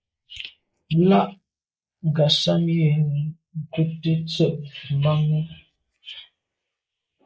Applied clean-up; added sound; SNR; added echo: neural mask model Resemble Enhance denoiser.